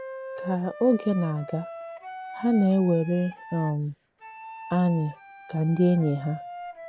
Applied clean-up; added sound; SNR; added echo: none; Wind instrument, woodwind instrument; 14 dB; none.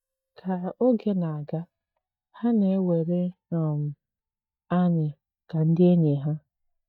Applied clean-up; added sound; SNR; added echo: neural mask model DeepFilterNet 3.